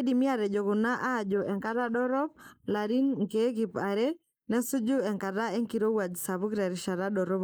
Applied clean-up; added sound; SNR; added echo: neural mask model Resemble Enhance denoiser.